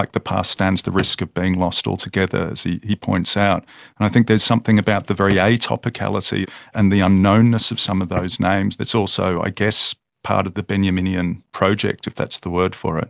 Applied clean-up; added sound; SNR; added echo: neural mask model Resemble Enhance denoiser.